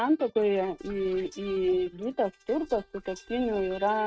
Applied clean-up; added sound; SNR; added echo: neural mask model RNNoise.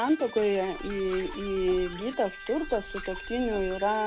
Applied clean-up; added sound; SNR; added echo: none; Liquid + Electric guitar; 11 dB; none.